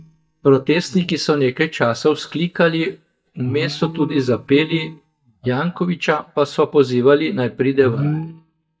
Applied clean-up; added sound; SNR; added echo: neural mask model DeepFilterNet 3.